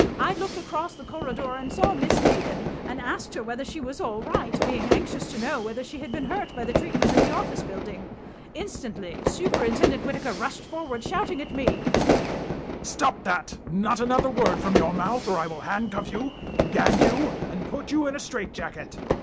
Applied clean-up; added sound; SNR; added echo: none; Fire / Fireworks; -2 dB; none.